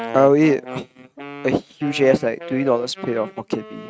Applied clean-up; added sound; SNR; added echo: neural mask model RNNoise.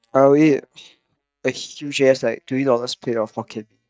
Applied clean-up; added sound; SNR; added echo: neural mask model DeepFilterNet 3.